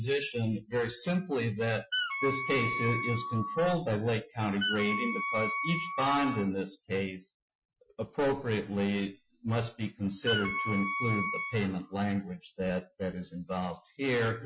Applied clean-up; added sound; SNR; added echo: classical method Wiener filter.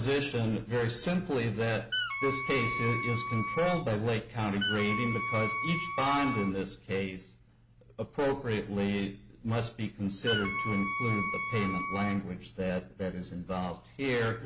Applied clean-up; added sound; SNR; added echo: none; Wind instrument, woodwind instrument; 3 dB; none.